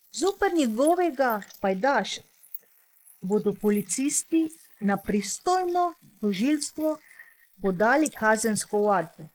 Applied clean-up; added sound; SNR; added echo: neural mask model Resemble Enhance denoiser.